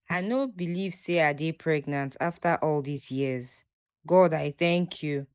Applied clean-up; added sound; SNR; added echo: neural mask model Resemble Enhance denoiser.